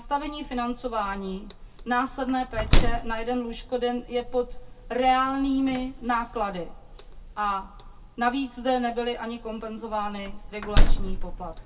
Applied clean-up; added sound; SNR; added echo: none; Slam; -2 dB; reverberation time 0.2 s.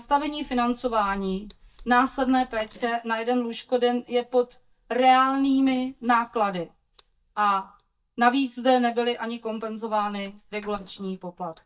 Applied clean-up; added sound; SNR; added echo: neural mask model DeepFilterNet 3.